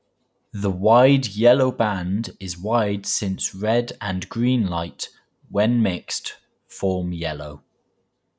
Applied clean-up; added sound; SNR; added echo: none; none; none; none.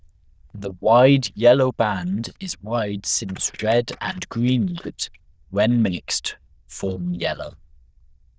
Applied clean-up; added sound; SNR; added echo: neural diffusion model UNIVERSE++.